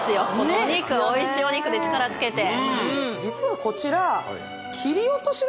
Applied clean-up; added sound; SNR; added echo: none; none; none; none.